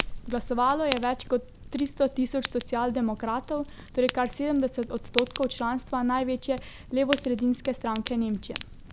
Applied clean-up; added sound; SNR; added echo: none; Fire; 11 dB; none.